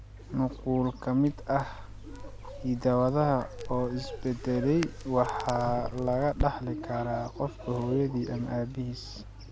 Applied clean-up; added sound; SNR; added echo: none; Crackle; 11 dB; none.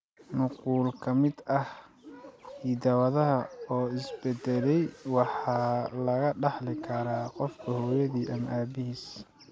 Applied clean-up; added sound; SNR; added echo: none; none; none; none.